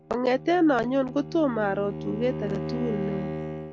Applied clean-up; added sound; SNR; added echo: none; Bowed string instrument; 8 dB; none.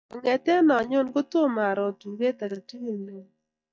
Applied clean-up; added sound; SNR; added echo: neural mask model DeepFilterNet 3.